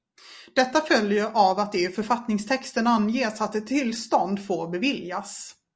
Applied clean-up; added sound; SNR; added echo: none; none; none; none.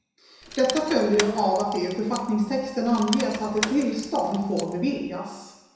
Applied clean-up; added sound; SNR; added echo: none; Rattle / Keys jangling; 11 dB; reverberation time 1.0 s.